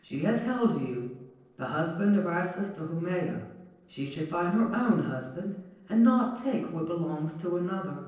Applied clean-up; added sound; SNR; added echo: neural separator model SepFormer DNS4.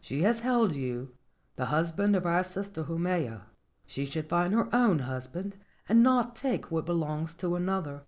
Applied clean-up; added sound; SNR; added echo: none; none; none; none.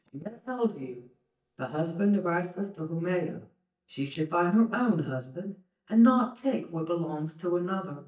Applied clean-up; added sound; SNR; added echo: neural mask model DeepFilterNet 3.